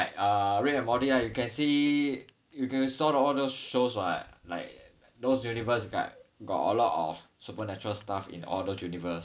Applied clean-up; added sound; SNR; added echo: none; none; none; none.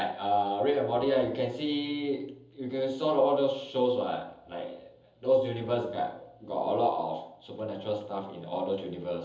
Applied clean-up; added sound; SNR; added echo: none; none; none; reverberation time 0.7 s.